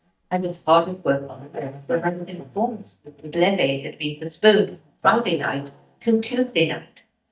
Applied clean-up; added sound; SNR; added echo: neural mask model DeepFilterNet 3.